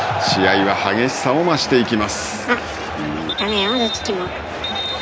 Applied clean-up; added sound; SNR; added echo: none; none; none; none.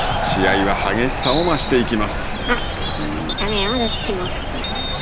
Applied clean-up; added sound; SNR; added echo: none; Bird; 4 dB; none.